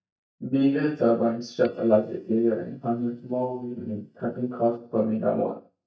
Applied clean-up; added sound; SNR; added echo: neural mask model DeepFilterNet 3.